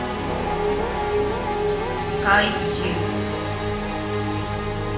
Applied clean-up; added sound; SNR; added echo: none; Guitar; 4 dB; none.